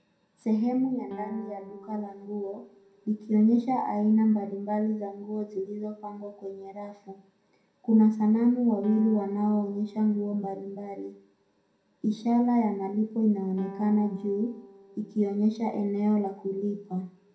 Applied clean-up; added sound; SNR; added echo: none; Guitar; 20 dB; reverberation time 0.4 s.